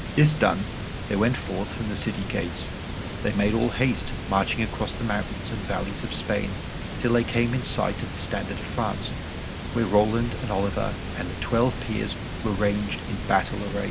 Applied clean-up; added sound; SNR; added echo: none; Water; 6 dB; none.